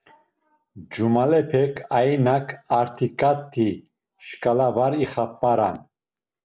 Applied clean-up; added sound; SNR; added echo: none; none; none; none.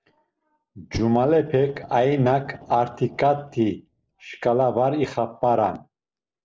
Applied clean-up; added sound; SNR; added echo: neural separator model SepFormer DNS4.